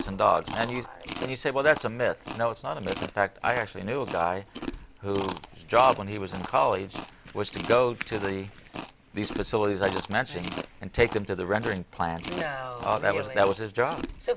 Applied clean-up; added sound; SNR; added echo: none; Chewing, mastication; 12 dB; none.